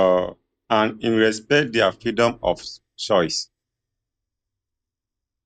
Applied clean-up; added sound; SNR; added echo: neural mask model DeepFilterNet 3.